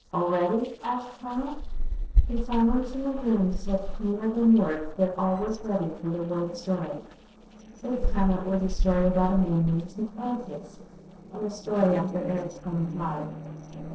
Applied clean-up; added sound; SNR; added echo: neural separator model SepFormer DNS4.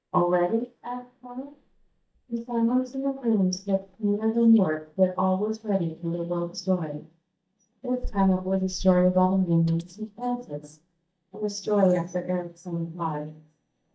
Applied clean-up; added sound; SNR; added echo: neural mask model DeepFilterNet 3.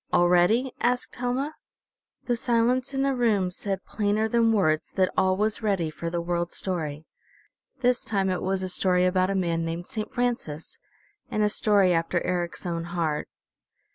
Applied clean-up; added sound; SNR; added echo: none; none; none; none.